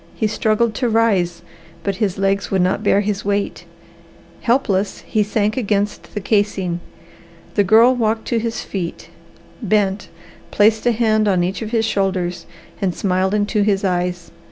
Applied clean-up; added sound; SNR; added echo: none; none; none; none.